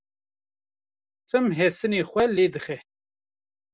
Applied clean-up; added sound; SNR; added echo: none; none; none; none.